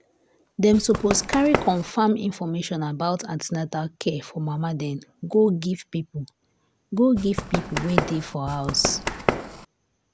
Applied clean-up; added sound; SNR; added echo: none; Run; 3 dB; none.